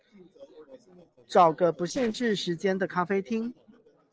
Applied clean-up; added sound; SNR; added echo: neural separator model SepFormer DNS4.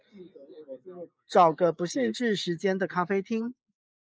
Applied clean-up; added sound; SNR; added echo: neural mask model Resemble Enhance denoiser.